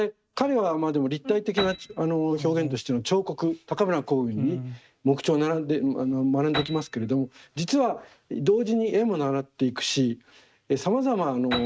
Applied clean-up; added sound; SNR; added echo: neural mask model RNNoise.